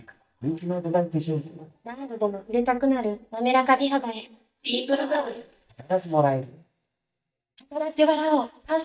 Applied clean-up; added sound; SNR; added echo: neural mask model DeepFilterNet 3.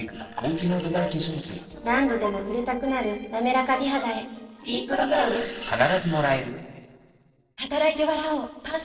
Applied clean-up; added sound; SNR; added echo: neural separator model SepFormer DNS4.